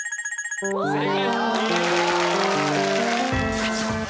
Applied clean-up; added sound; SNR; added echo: none; Piano; 0 dB; none.